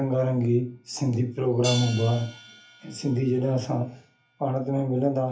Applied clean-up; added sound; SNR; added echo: none; Hi-hat; 16 dB; reverberation time 0.3 s.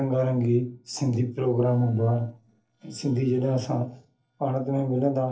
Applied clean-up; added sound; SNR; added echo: neural separator model SepFormer DNS4.